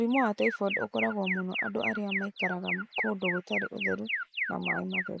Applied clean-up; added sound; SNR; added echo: neural mask model Resemble Enhance denoiser.